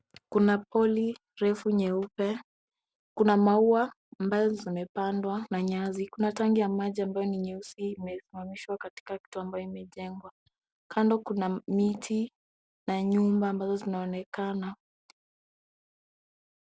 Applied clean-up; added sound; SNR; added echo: none; none; none; none.